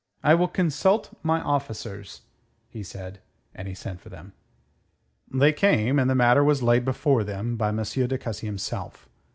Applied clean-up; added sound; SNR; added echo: none; none; none; none.